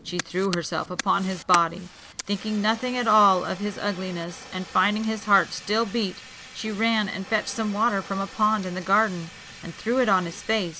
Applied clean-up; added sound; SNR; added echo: none; Fire; 15 dB; none.